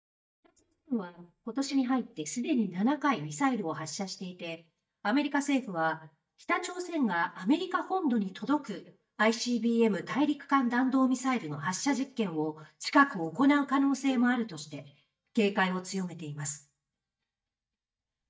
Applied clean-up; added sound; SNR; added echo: neural mask model DeepFilterNet 3.